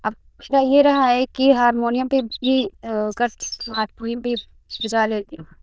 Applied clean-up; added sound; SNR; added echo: neural diffusion model UNIVERSE++.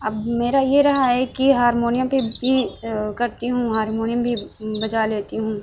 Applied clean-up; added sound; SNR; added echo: none; Bird vocalization, bird call, bird song; 18 dB; none.